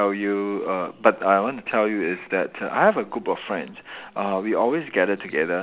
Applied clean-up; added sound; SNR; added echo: none; none; none; none.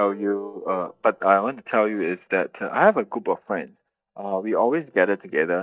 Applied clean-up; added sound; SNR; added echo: neural mask model DeepFilterNet 3.